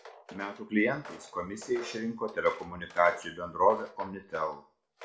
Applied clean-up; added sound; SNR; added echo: none; Walk, footsteps; 19 dB; reverberation time 0.4 s.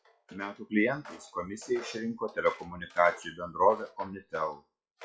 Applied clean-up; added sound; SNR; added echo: classical method WPE with log-MMSE.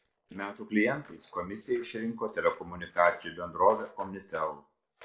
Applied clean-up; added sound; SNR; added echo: neural separator model SepFormer DNS4.